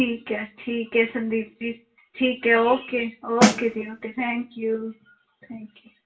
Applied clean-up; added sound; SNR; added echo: none; Snare drum; -2 dB; reverberation time 0.2 s.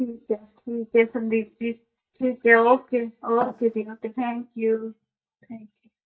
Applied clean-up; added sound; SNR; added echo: neural mask model DeepFilterNet 3.